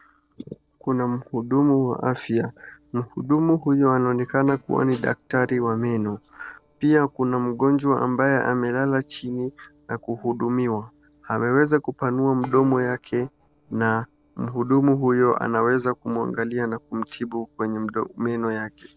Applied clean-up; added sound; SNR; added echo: neural separator model SepFormer DNS4.